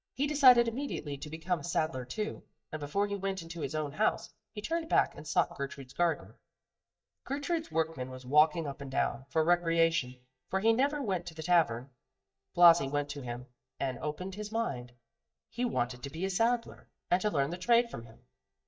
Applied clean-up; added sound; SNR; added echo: neural mask model DeepFilterNet 3.